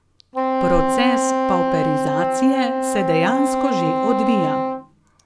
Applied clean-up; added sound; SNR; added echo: none; Wind instrument, woodwind instrument; -2 dB; none.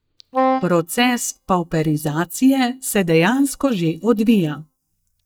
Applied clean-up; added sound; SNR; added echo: neural mask model DeepFilterNet 3.